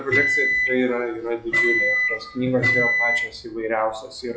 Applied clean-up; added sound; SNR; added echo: classical method log-MMSE.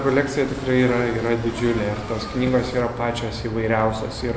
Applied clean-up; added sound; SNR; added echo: none; none; none; none.